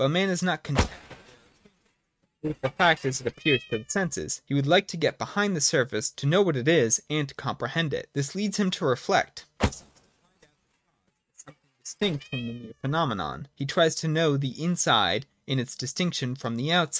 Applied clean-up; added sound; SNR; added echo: neural mask model RNNoise.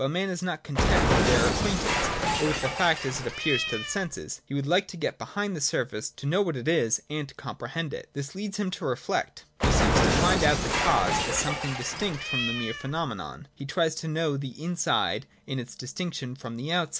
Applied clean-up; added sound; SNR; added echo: none; Cat; 1 dB; none.